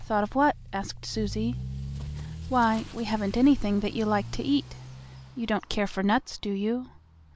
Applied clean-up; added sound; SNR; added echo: none; Accelerating, revving, vroom / Motor vehicle (road); 12 dB; none.